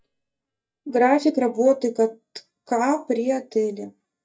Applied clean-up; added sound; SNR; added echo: neural mask model DeepFilterNet 3.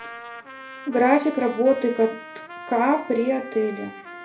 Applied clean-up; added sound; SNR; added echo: none; Trumpet; 15 dB; reverberation time 0.3 s.